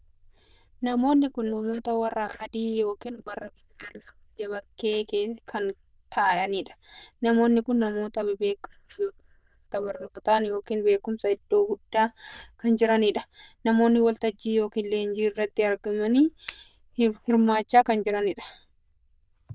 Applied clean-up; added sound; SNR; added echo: neural diffusion model UNIVERSE++.